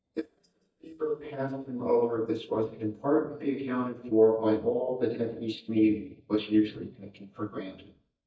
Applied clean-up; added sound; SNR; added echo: neural mask model DeepFilterNet 3.